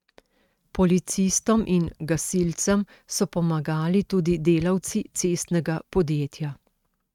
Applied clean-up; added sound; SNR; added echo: neural mask model RNNoise.